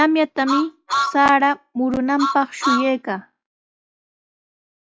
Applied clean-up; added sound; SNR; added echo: classical method log-MMSE.